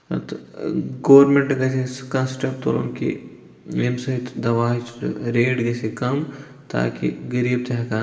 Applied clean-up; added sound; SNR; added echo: none; none; none; reverberation time 1.7 s.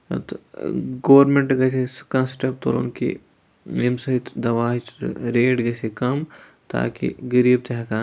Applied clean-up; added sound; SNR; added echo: none; none; none; none.